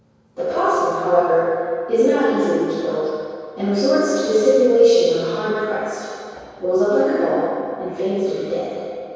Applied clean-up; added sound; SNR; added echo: none; none; none; reverberation time 2.2 s.